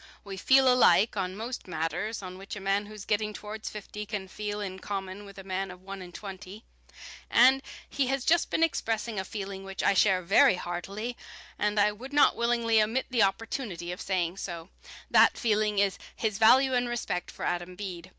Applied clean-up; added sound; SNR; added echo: none; none; none; none.